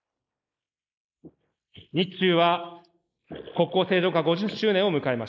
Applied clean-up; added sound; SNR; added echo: neural mask model Resemble Enhance denoiser.